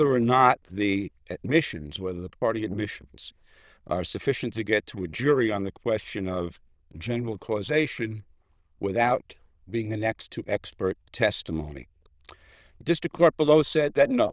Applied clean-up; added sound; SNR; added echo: neural diffusion model UNIVERSE++.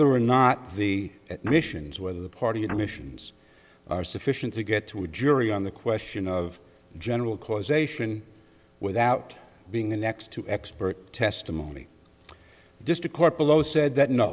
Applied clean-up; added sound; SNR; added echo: none; Guitar; 16 dB; none.